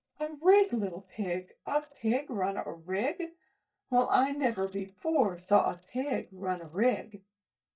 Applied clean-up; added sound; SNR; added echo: neural mask model DeepFilterNet 3.